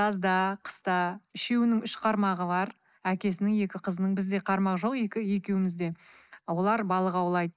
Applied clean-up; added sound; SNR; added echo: neural mask model Resemble Enhance denoiser.